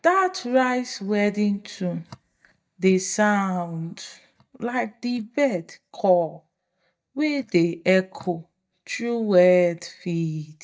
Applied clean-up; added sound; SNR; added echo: neural mask model DeepFilterNet 3.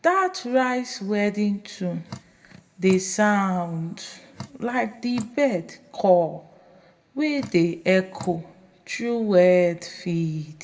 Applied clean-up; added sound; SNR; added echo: none; Drip; 18 dB; reverberation time 0.6 s.